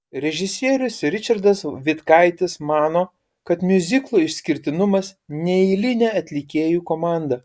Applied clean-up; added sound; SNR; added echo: none; none; none; none.